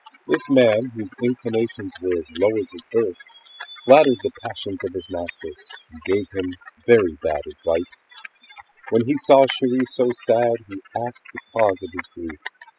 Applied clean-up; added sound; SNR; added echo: classical method spectral subtraction.